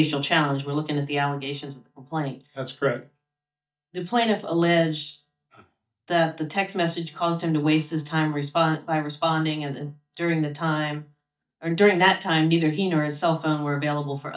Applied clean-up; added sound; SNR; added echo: neural mask model DeepFilterNet 3.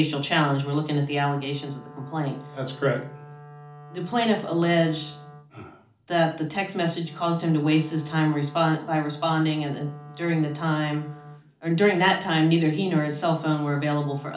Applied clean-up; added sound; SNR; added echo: none; Wind instrument, woodwind instrument; 20 dB; reverberation time 0.4 s.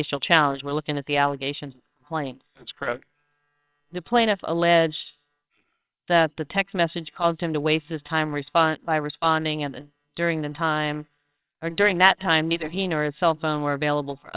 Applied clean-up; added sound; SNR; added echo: neural separator model SepFormer WHAMR!.